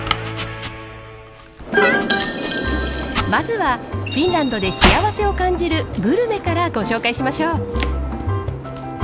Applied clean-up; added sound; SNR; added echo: none; Domestic sounds, home sounds; 7 dB; none.